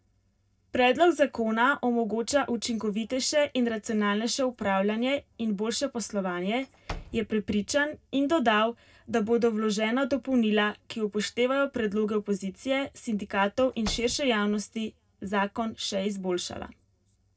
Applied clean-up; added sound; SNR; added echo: neural separator model SepFormer DNS4.